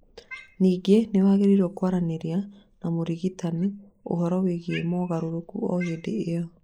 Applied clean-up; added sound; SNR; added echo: neural mask model Resemble Enhance denoiser.